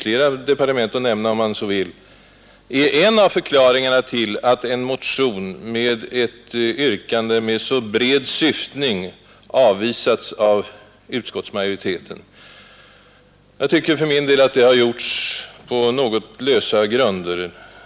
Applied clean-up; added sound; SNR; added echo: none; none; none; none.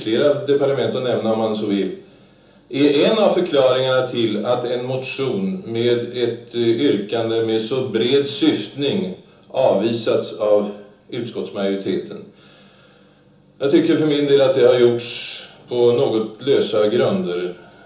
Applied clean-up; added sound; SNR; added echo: none; none; none; reverberation time 1.2 s.